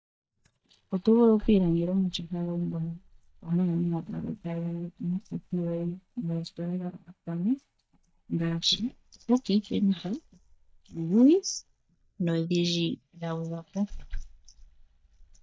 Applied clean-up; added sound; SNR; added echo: neural mask model DeepFilterNet 3.